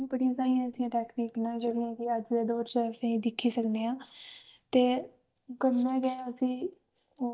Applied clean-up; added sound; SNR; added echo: neural mask model DeepFilterNet 3.